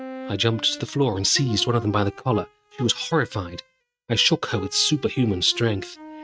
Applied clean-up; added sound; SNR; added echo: neural mask model RNNoise.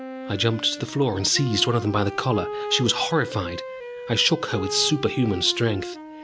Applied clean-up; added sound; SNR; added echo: none; Wind instrument, woodwind instrument; 9 dB; none.